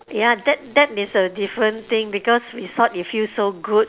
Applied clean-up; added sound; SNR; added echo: none; none; none; none.